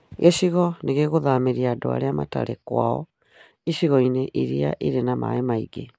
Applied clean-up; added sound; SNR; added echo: none; none; none; none.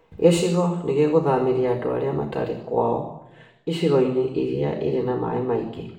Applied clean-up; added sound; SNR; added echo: none; none; none; reverberation time 0.8 s.